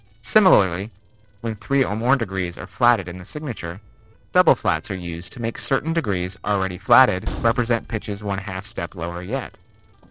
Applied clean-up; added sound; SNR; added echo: neural separator model SepFormer DNS4.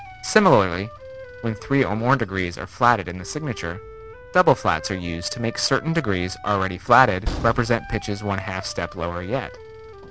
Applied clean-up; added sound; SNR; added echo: none; Wind instrument, woodwind instrument + Train; 15 dB; none.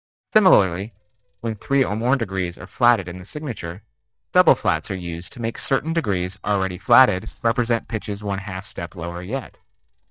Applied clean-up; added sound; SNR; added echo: neural mask model DeepFilterNet 3.